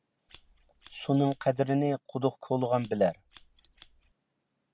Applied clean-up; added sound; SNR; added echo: none; Scissors; 18 dB; none.